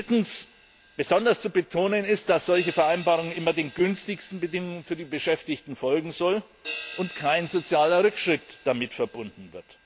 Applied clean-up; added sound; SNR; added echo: none; Crash cymbal; 17 dB; none.